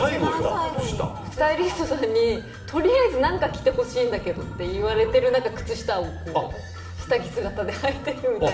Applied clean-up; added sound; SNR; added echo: none; Thunder; 15 dB; reverberation time 1.3 s.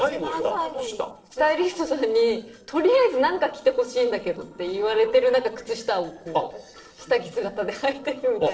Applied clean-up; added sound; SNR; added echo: neural separator model SepFormer DNS4.